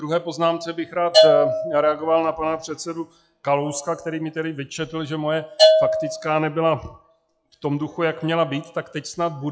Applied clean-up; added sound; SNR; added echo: classical method log-MMSE.